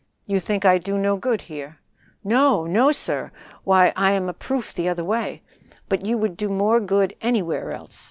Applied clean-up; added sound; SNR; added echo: none; none; none; none.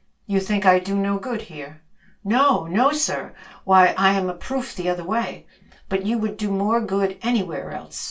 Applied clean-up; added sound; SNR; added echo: none; none; none; reverberation time 0.2 s.